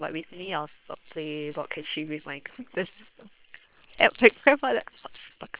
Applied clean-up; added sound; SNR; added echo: neural separator model SepFormer WHAM!.